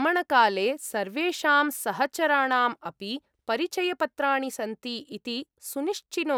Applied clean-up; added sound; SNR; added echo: none; none; none; none.